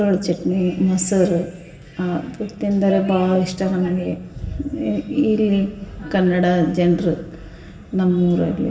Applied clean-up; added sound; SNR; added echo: none; none; none; reverberation time 1.1 s.